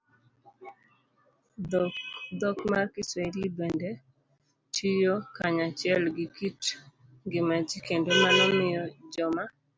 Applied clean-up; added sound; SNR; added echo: none; none; none; none.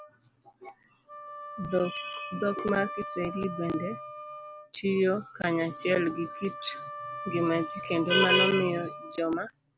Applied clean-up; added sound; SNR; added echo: none; Wind instrument, woodwind instrument; 11 dB; none.